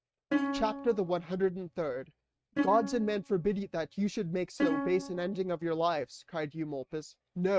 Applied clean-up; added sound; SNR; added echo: neural mask model RNNoise.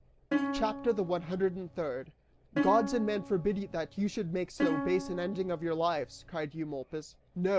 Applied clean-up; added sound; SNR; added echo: none; Plucked string instrument; 4 dB; none.